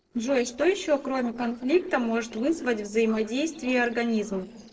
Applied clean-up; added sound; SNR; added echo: neural separator model SepFormer DNS4.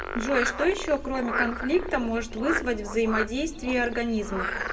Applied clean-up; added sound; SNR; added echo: none; Frog; 5 dB; reverberation time 1.0 s.